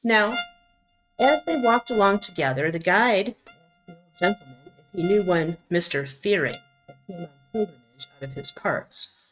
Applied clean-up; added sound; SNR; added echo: neural mask model RNNoise.